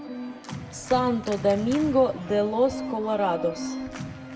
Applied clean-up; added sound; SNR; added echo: none; Organ; 10 dB; reverberation time 1.2 s.